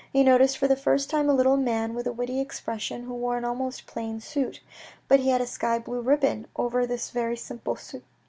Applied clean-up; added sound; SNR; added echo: none; none; none; none.